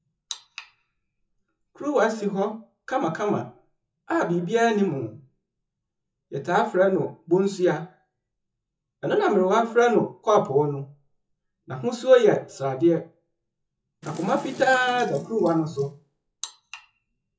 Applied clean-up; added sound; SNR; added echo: classical method WPE with log-MMSE.